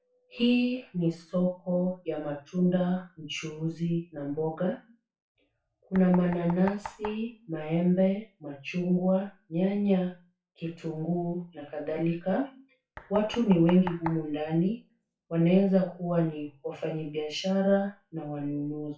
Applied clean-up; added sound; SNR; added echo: classical method WPE with log-MMSE.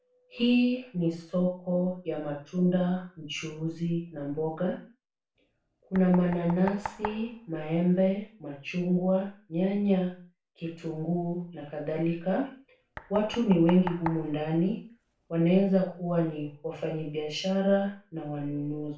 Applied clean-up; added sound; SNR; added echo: none; Knock; 14 dB; reverberation time 0.3 s.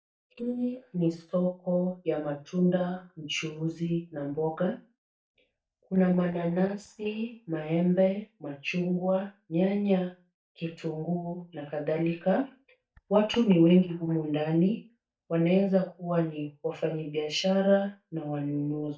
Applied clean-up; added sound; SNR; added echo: neural mask model DeepFilterNet 3.